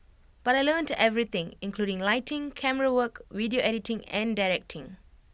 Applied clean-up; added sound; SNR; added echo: none; none; none; none.